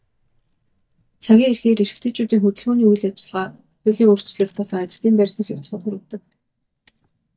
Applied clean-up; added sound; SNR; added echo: neural mask model DeepFilterNet 3.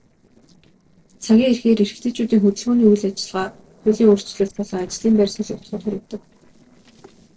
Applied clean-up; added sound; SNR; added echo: neural separator model SepFormer DNS4.